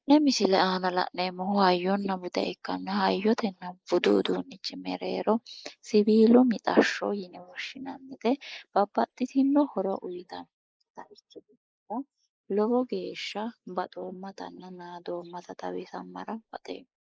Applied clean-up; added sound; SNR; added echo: neural mask model Resemble Enhance denoiser.